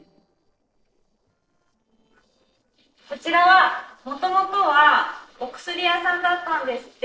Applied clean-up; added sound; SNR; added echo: neural separator model SepFormer DNS4.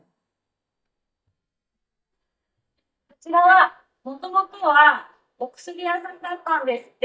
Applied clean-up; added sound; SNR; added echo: neural mask model DeepFilterNet 3.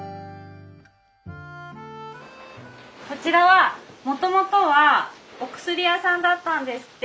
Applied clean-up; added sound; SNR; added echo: none; none; none; none.